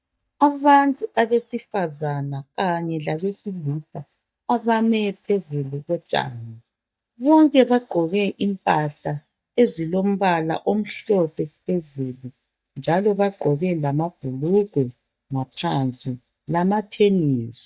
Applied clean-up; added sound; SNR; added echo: neural mask model DeepFilterNet 3.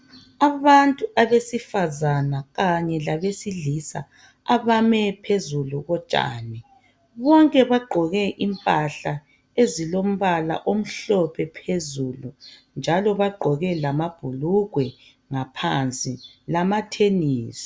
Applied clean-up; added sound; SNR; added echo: none; none; none; none.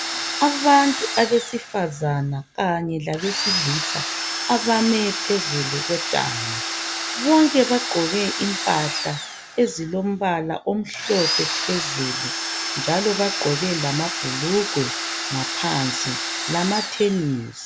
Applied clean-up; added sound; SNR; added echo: none; Domestic sounds, home sounds; 4 dB; none.